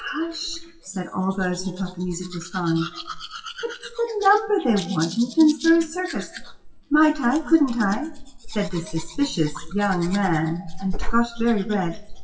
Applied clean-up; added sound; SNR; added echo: classical method WPE with log-MMSE.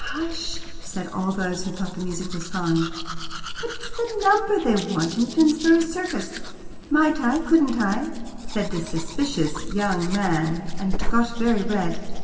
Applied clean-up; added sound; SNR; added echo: none; Domestic sounds, home sounds; 4 dB; reverberation time 1.9 s.